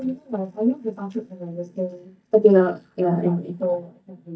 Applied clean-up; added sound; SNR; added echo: neural mask model DeepFilterNet 3.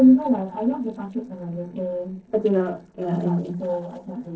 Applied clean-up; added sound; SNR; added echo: neural separator model SepFormer DNS4.